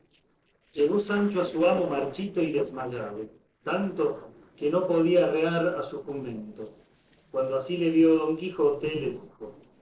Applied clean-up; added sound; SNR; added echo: neural separator model SepFormer DNS4.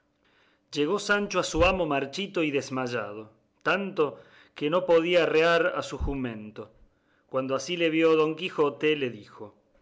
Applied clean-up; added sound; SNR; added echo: none; none; none; none.